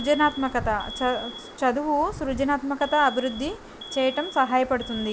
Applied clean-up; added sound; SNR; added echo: none; Alarm; 16 dB; none.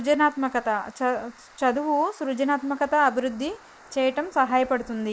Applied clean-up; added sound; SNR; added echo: neural mask model Resemble Enhance denoiser.